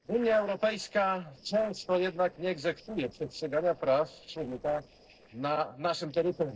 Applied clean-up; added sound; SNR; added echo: neural separator model SepFormer DNS4.